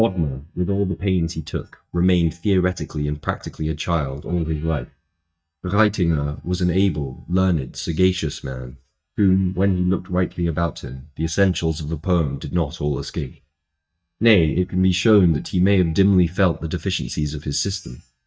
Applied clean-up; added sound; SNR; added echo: neural mask model DeepFilterNet 3.